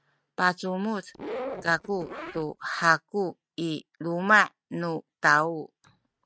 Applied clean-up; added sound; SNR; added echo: neural mask model RNNoise.